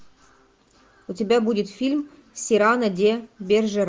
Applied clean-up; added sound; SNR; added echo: none; none; none; none.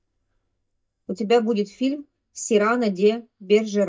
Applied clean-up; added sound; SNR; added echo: neural mask model DeepFilterNet 3.